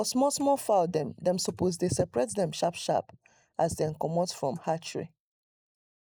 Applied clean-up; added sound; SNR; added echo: neural mask model Resemble Enhance denoiser.